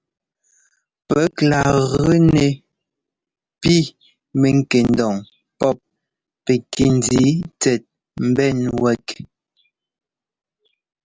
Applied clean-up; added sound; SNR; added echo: none; none; none; none.